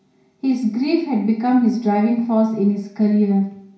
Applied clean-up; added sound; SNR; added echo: none; none; none; reverberation time 0.6 s.